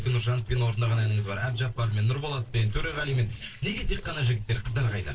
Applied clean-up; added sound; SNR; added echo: neural separator model SepFormer DNS4.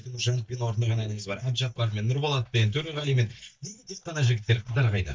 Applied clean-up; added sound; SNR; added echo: neural mask model DeepFilterNet 3.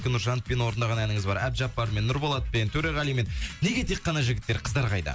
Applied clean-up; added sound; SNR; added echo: none; none; none; none.